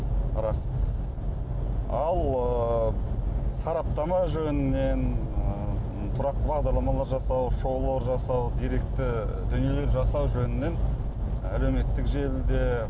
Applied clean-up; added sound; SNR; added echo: none; none; none; none.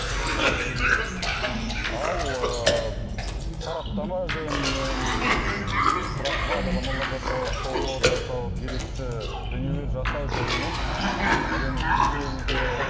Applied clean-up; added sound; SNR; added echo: none; Cough; -2 dB; none.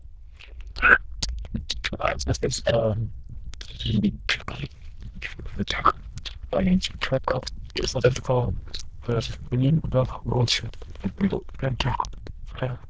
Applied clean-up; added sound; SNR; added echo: neural diffusion model UNIVERSE++.